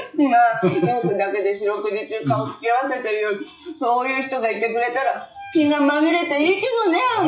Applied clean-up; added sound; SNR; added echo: classical method WPE with log-MMSE.